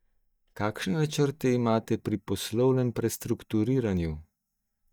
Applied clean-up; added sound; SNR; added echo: neural mask model DeepFilterNet 3.